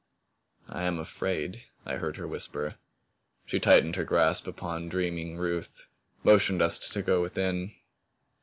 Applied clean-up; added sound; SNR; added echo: none; none; none; none.